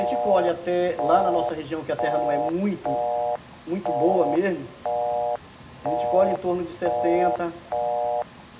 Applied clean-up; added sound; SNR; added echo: none; Telephone; 1 dB; reverberation time 0.4 s.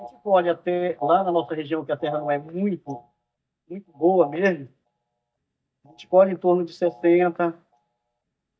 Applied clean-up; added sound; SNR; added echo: neural mask model DeepFilterNet 3.